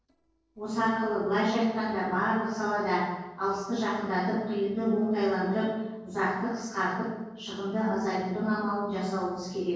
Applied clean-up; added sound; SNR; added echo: neural separator model SepFormer DNS4.